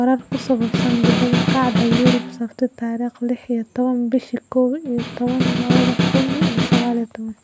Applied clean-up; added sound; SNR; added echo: none; Snare drum; -1 dB; none.